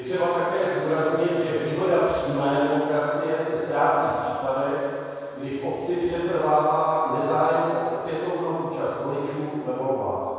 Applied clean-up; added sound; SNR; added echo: none; none; none; reverberation time 2.2 s.